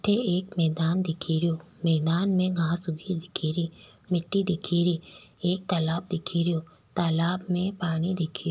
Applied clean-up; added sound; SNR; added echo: none; none; none; none.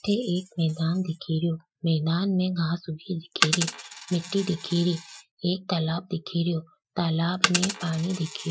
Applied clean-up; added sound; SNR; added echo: classical method Wiener filter.